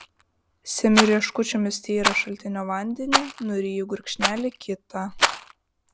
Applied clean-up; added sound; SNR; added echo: none; Rattle; 3 dB; none.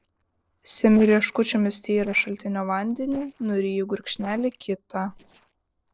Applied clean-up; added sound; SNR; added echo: neural separator model SepFormer DNS4.